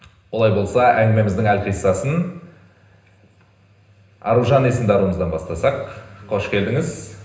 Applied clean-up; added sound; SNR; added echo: none; none; none; reverberation time 0.9 s.